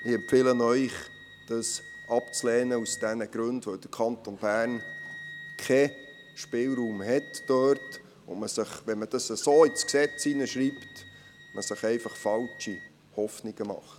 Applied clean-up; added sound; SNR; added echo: none; Wind instrument, woodwind instrument; 17 dB; none.